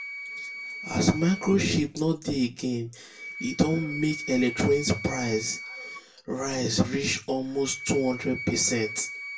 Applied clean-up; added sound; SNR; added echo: none; Wind instrument, woodwind instrument; 12 dB; reverberation time 0.2 s.